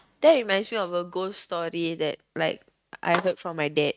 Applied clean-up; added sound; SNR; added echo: neural mask model RNNoise.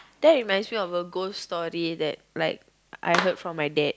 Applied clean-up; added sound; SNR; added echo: none; Clapping; 12 dB; none.